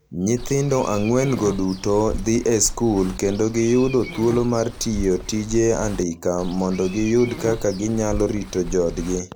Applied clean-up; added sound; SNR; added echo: none; Walk, footsteps / Insect; 11 dB; none.